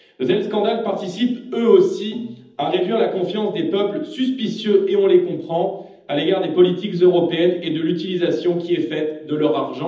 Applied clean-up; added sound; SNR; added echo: none; none; none; reverberation time 0.8 s.